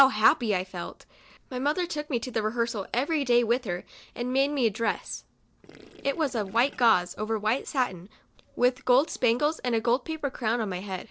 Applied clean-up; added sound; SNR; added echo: neural separator model SepFormer DNS4.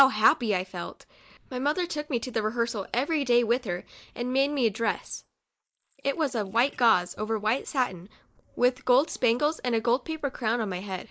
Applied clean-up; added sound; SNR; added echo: neural mask model Resemble Enhance denoiser.